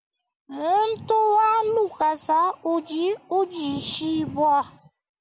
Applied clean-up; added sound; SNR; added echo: none; none; none; none.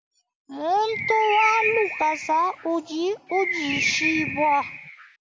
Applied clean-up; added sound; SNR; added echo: none; Bird; 4 dB; none.